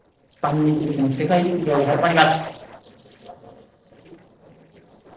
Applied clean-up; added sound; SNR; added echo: neural separator model SepFormer DNS4.